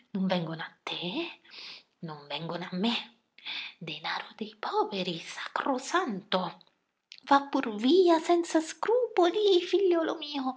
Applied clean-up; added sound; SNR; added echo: none; none; none; none.